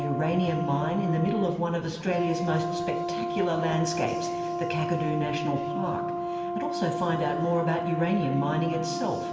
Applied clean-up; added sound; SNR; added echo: none; Brass instrument; 3 dB; reverberation time 2.4 s.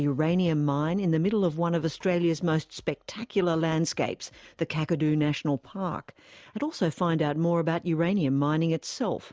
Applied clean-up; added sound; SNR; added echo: none; none; none; none.